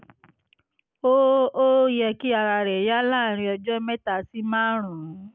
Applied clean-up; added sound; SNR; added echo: none; none; none; none.